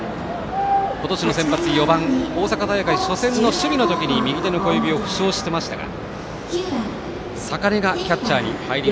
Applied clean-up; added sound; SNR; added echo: none; Microwave oven; 15 dB; none.